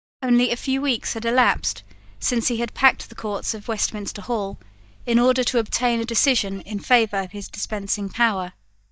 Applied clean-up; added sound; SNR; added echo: neural mask model DeepFilterNet 3.